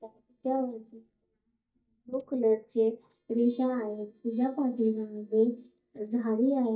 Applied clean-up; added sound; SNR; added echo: neural mask model DeepFilterNet 3.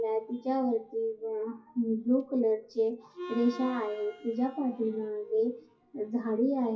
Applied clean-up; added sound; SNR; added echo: classical method WPE with log-MMSE.